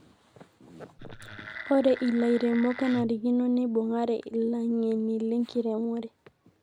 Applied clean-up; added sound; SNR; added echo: none; Wood; 14 dB; none.